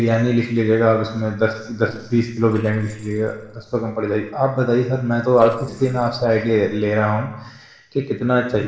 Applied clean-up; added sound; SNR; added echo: neural separator model SepFormer DNS4.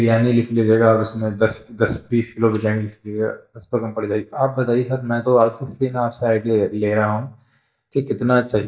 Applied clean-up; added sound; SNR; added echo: neural mask model DeepFilterNet 3.